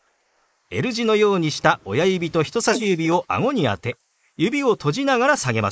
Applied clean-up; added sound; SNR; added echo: neural mask model Resemble Enhance denoiser.